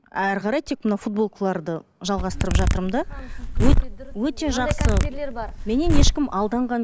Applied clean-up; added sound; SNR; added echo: none; Zipper (clothing); -4 dB; none.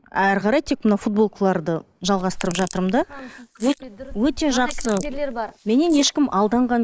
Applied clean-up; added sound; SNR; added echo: neural mask model Resemble Enhance denoiser.